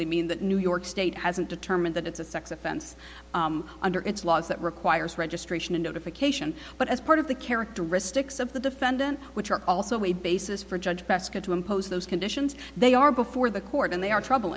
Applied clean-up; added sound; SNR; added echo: none; none; none; none.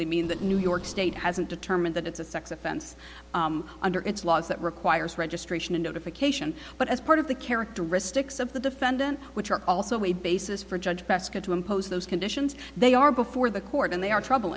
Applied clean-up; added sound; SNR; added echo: none; Boom; 18 dB; none.